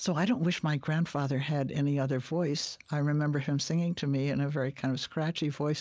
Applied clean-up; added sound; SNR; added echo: none; none; none; none.